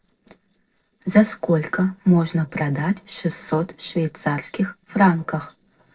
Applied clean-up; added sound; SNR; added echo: neural separator model SepFormer DNS4.